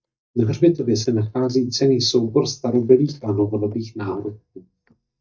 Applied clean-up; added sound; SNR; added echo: neural mask model DeepFilterNet 3.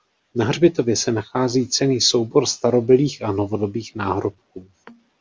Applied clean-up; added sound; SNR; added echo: none; none; none; none.